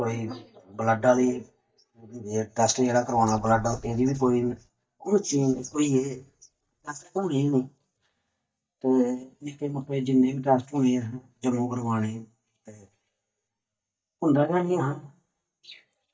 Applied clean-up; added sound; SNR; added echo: neural mask model DeepFilterNet 3.